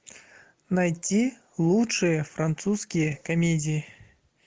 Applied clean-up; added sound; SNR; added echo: none; none; none; none.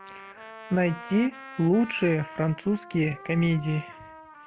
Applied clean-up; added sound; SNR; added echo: none; Trumpet; 17 dB; none.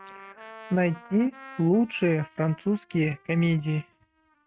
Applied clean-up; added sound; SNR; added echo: neural mask model RNNoise.